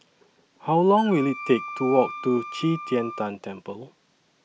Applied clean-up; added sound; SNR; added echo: none; Wind instrument, woodwind instrument; 12 dB; none.